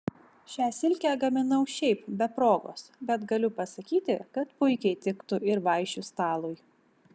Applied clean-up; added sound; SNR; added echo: none; none; none; none.